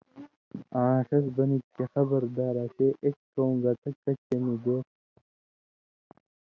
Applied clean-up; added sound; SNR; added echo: none; none; none; none.